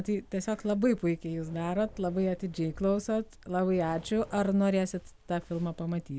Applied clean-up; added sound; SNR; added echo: none; none; none; none.